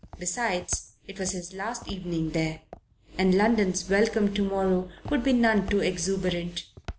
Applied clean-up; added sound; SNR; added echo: none; Walk, footsteps; 19 dB; none.